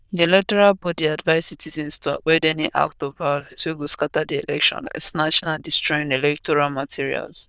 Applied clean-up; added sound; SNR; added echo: neural diffusion model UNIVERSE++.